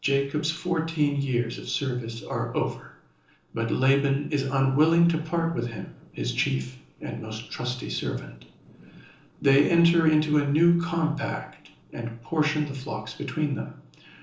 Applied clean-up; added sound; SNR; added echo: neural separator model SepFormer DNS4.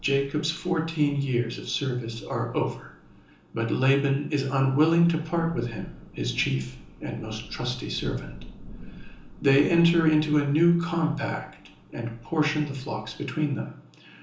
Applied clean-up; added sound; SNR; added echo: none; Thunder / Rain; 20 dB; reverberation time 0.6 s.